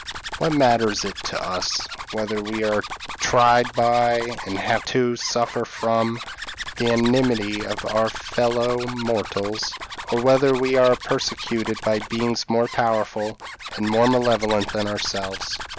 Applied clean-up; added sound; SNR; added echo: none; Zipper (clothing); 11 dB; none.